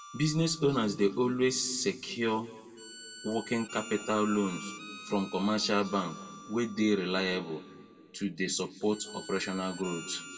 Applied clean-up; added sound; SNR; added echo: none; Harmonica; 17 dB; reverberation time 1.5 s.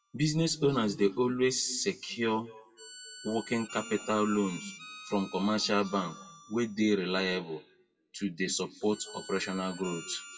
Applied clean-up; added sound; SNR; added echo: classical method WPE with log-MMSE.